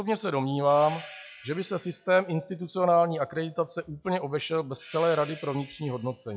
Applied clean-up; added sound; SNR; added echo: classical method log-MMSE.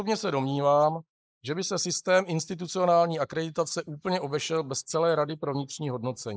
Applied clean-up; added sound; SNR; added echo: neural mask model Resemble Enhance denoiser.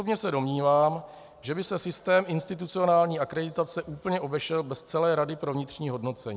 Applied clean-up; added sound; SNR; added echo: none; none; none; none.